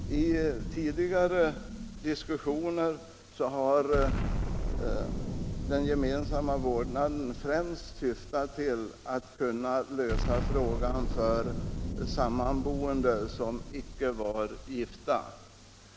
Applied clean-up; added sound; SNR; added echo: none; Explosion; 4 dB; none.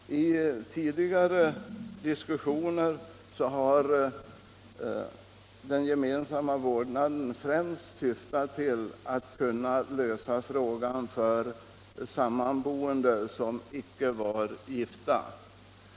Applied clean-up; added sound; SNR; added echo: none; none; none; none.